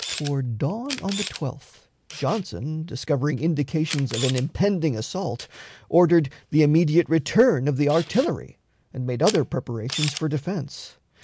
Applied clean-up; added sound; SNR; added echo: none; Camera; 15 dB; none.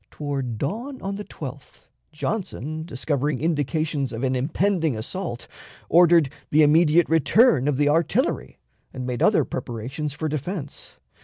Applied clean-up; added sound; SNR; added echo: none; none; none; none.